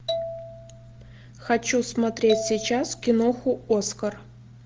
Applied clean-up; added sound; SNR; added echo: none; Marimba, xylophone; 11 dB; none.